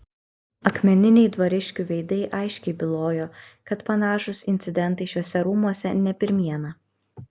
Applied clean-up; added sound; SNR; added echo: none; none; none; none.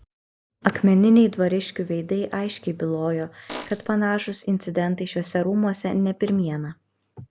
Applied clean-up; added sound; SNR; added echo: none; Fart; 13 dB; none.